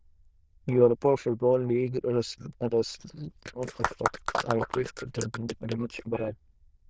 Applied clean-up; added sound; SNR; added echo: neural diffusion model UNIVERSE++.